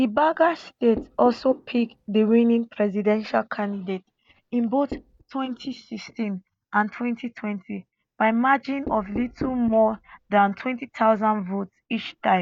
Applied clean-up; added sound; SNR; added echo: neural mask model DeepFilterNet 3.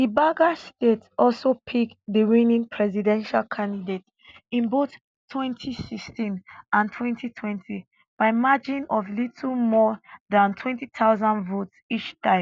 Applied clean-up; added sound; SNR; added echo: none; none; none; none.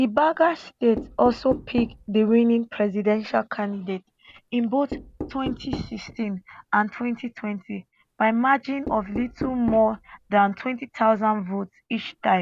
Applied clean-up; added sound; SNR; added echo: none; Knock; 15 dB; none.